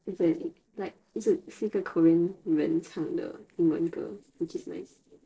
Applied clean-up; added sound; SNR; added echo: neural separator model SepFormer DNS4.